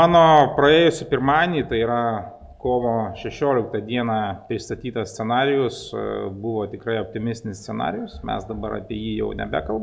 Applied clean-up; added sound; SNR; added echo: none; none; none; none.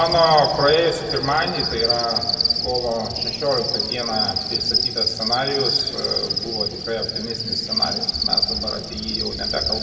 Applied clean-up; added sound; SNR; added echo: none; Cricket; 1 dB; reverberation time 1.9 s.